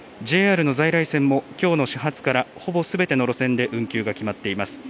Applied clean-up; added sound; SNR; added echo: none; none; none; none.